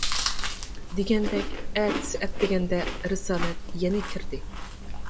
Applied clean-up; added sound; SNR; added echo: none; Chewing, mastication; -1 dB; none.